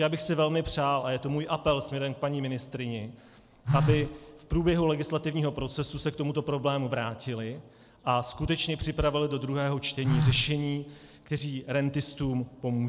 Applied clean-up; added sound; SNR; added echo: none; Telephone; 1 dB; none.